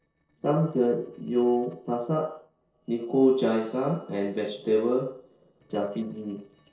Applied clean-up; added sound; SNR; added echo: neural separator model SepFormer DNS4.